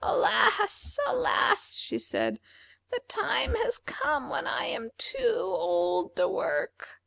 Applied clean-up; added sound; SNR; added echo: none; none; none; none.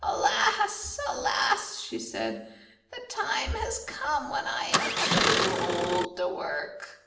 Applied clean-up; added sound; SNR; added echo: none; Engine starting; -3 dB; reverberation time 0.7 s.